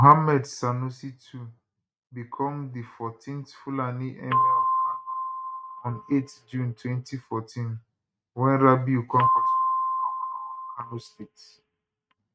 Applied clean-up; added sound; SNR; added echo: neural mask model RNNoise.